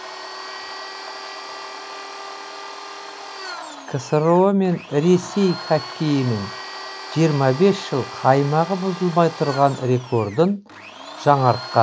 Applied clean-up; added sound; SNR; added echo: none; Domestic sounds, home sounds; 13 dB; none.